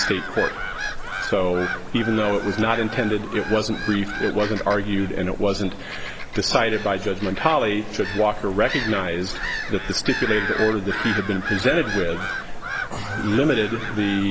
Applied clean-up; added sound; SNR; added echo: none; Gull, seagull / Bird vocalization, bird call, bird song; 6 dB; none.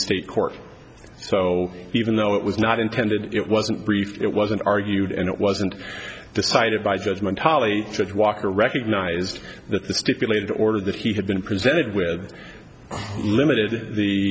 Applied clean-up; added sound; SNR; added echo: none; none; none; none.